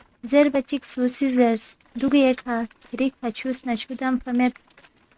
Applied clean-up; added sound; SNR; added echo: neural mask model RNNoise.